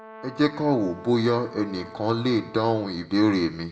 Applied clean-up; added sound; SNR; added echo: none; Brass instrument; 19 dB; reverberation time 1.3 s.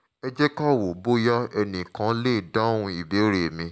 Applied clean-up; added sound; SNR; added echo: none; none; none; none.